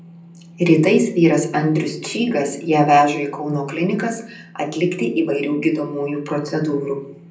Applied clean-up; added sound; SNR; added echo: none; none; none; reverberation time 0.6 s.